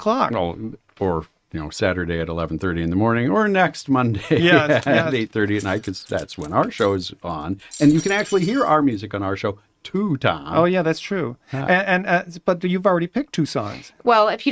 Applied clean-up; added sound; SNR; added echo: neural mask model RNNoise.